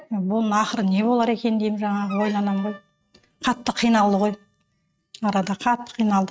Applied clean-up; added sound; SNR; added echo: neural mask model RNNoise.